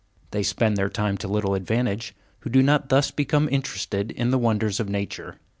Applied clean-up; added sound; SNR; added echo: none; none; none; none.